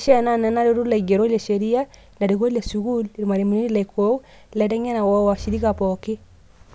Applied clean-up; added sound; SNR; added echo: none; none; none; none.